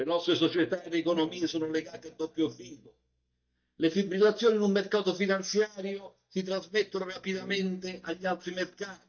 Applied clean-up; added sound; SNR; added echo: neural mask model DeepFilterNet 3.